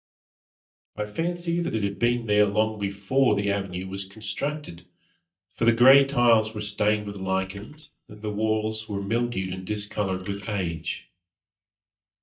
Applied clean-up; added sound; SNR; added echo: neural mask model DeepFilterNet 3.